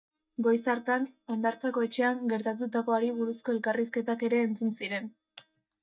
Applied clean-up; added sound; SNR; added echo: neural mask model DeepFilterNet 3.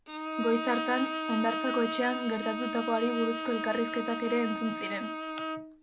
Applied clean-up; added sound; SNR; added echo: none; Bowed string instrument; 4 dB; none.